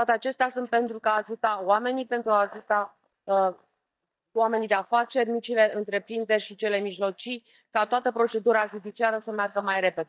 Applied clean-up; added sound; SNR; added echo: neural mask model DeepFilterNet 3.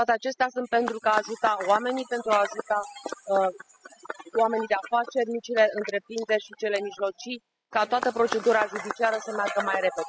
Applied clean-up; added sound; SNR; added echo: classical method spectral subtraction.